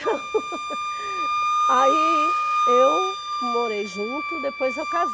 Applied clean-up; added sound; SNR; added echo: none; Wind instrument, woodwind instrument; -3 dB; none.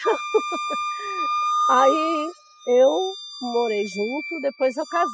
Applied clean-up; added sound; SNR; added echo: classical method spectral subtraction.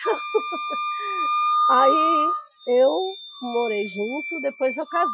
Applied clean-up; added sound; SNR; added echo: classical method Wiener filter.